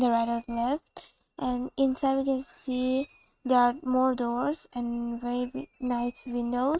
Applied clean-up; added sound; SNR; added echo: neural mask model RNNoise.